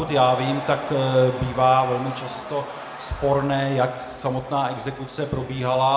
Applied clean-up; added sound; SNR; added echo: none; Crowd / Cheering; 13 dB; reverberation time 1.2 s.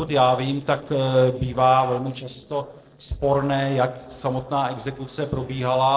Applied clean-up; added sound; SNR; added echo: neural separator model SepFormer DNS4.